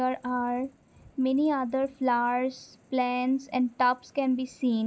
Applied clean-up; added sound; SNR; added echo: none; none; none; none.